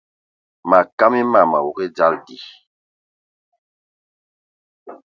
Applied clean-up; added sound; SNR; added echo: none; none; none; none.